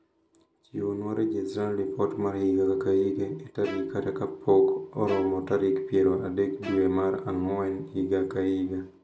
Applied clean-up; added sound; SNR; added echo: none; Bowed string instrument; 17 dB; none.